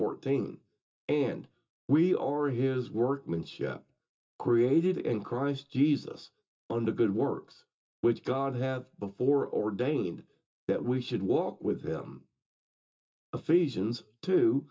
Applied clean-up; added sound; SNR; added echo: none; none; none; reverberation time 0.2 s.